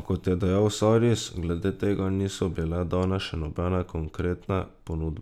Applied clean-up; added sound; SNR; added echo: none; none; none; none.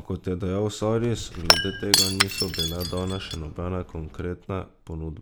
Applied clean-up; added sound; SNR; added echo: none; Shatter / Crushing; -2 dB; none.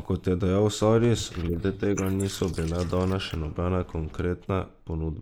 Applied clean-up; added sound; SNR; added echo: neural mask model Resemble Enhance denoiser.